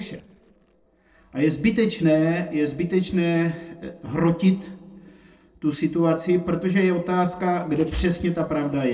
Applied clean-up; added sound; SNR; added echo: neural separator model SepFormer DNS4.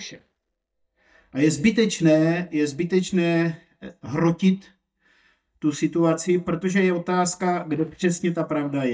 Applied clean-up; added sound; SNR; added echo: neural mask model DeepFilterNet 3.